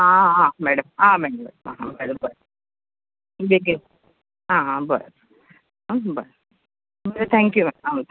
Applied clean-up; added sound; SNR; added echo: none; none; none; none.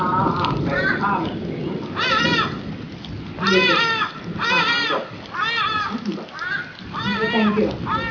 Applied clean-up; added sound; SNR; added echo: none; Thunderstorm; -3 dB; reverberation time 0.6 s.